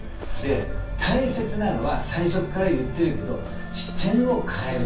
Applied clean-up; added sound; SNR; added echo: none; Run; 7 dB; reverberation time 0.3 s.